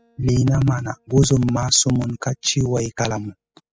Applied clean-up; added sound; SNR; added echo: classical method spectral subtraction.